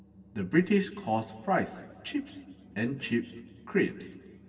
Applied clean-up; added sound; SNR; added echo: none; none; none; reverberation time 2.2 s.